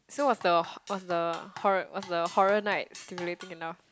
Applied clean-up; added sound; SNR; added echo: none; Drum kit; 19 dB; none.